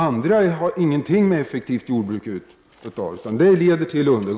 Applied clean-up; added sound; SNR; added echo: none; none; none; none.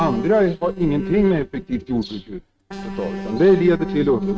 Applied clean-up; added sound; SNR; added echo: neural mask model RNNoise.